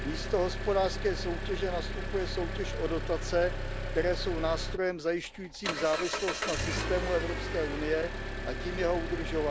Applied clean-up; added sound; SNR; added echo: none; Engine; 2 dB; none.